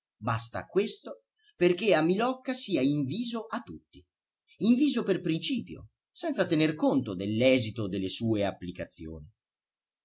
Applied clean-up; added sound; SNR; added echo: none; none; none; none.